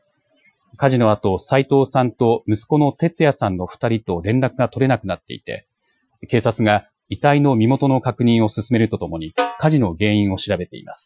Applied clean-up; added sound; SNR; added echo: classical method Wiener filter.